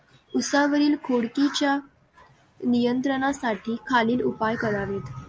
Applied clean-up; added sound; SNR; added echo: none; none; none; none.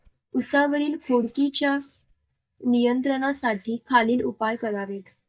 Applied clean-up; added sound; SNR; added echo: neural mask model DeepFilterNet 3.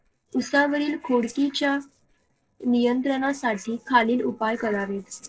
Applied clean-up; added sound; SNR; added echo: neural separator model SepFormer DNS4.